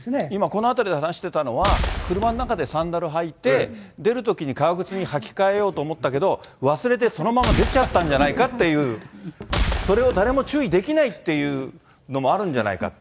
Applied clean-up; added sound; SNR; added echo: none; Boom; 4 dB; none.